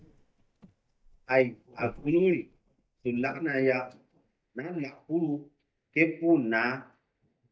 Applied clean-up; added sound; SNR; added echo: neural mask model DeepFilterNet 3.